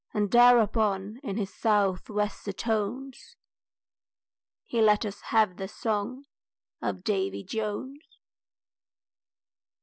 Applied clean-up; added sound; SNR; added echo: none; none; none; none.